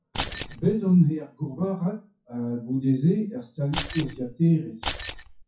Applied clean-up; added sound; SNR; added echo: classical method WPE with log-MMSE.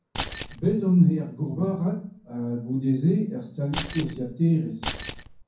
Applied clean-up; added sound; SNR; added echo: none; Keys jangling; 0 dB; reverberation time 0.6 s.